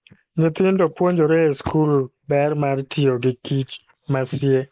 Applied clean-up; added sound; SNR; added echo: neural mask model Resemble Enhance denoiser.